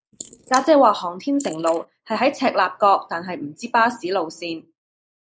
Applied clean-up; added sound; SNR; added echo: neural mask model Resemble Enhance denoiser.